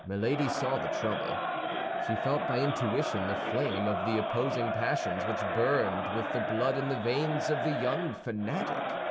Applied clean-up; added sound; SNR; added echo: none; Crowd; 0 dB; none.